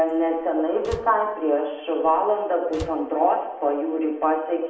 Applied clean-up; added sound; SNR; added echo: none; Slam; 17 dB; reverberation time 0.7 s.